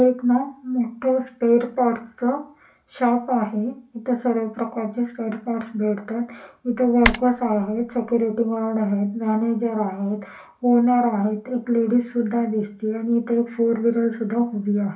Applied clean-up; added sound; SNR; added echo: none; Typing; 7 dB; reverberation time 0.3 s.